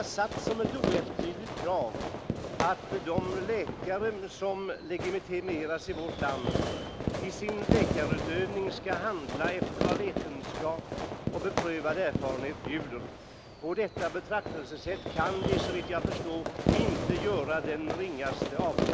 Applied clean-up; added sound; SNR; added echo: none; Fireworks; 0 dB; none.